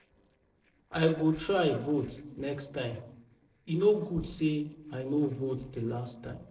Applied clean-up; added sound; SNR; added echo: neural separator model SepFormer DNS4.